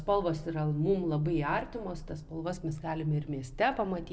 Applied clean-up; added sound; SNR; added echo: none; none; none; none.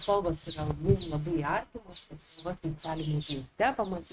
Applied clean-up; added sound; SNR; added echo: neural mask model RNNoise.